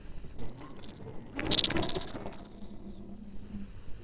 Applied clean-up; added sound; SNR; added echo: neural separator model SepFormer DNS4.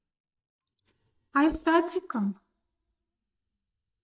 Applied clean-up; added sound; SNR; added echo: neural mask model DeepFilterNet 3.